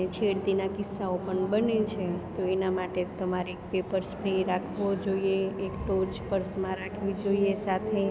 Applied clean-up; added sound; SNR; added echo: none; none; none; none.